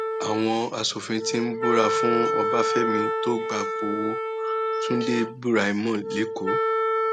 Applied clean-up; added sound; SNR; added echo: none; Wind instrument, woodwind instrument; 0 dB; none.